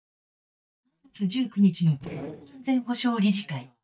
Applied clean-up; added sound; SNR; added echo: neural mask model DeepFilterNet 3.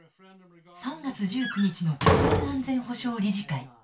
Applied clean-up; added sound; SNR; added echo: none; Slam; -3 dB; reverberation time 0.2 s.